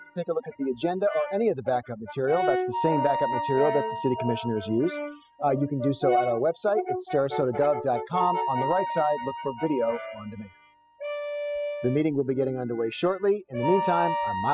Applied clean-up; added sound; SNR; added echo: classical method spectral subtraction.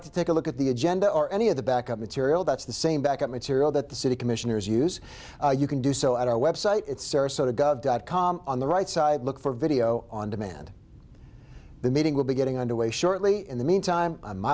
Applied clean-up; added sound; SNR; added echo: none; none; none; none.